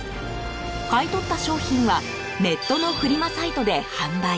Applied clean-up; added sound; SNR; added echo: none; none; none; none.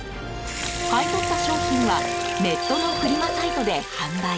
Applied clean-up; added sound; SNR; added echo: none; Sink (filling or washing) / Water tap, faucet / Liquid + Brass instrument; 2 dB; none.